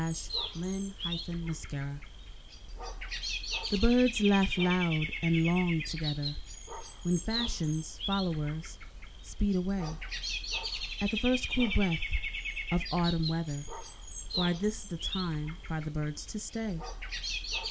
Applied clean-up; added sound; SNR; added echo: none; Bird / Dog; 6 dB; none.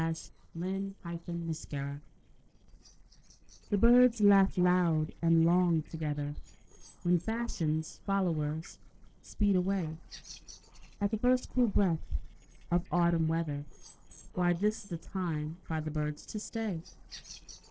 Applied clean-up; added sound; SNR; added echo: neural separator model SepFormer DNS4.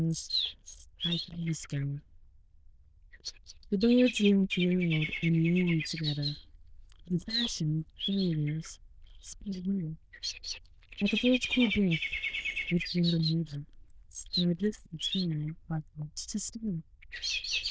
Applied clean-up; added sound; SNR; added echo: neural diffusion model UNIVERSE++.